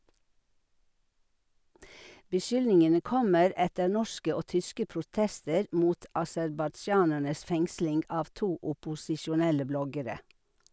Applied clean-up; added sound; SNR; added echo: none; none; none; none.